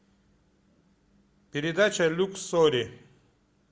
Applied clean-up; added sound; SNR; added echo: none; none; none; none.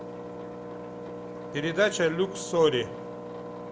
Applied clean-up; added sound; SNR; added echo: none; Engine; 9 dB; none.